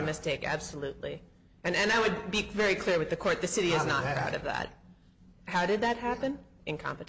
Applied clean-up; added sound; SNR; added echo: none; none; none; none.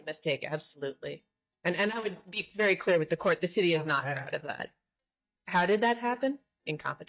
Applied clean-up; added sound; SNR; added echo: neural mask model DeepFilterNet 3.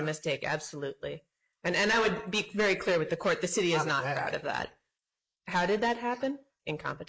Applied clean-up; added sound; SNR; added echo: neural mask model Resemble Enhance denoiser.